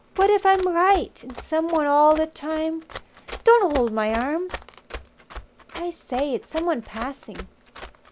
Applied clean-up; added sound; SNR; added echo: none; Run; 16 dB; none.